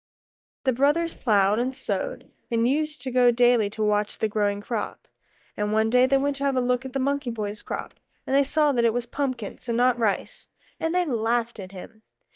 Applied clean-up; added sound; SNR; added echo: neural mask model DeepFilterNet 3.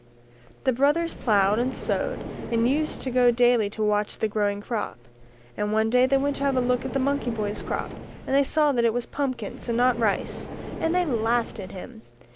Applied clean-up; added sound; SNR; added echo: none; Car; 10 dB; none.